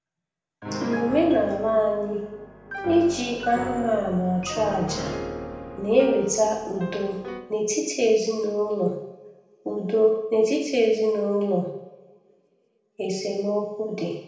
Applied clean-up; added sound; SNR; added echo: none; Piano; 13 dB; reverberation time 0.8 s.